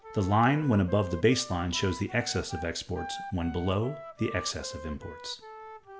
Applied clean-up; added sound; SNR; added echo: none; Wind instrument, woodwind instrument; 14 dB; none.